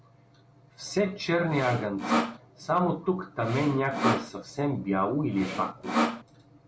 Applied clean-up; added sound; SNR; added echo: none; Sawing; 1 dB; none.